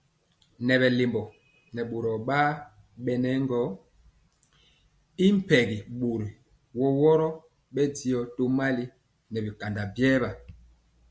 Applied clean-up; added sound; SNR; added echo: none; none; none; none.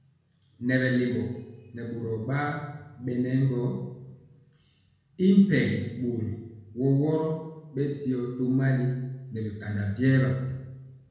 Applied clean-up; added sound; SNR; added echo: none; none; none; reverberation time 1.0 s.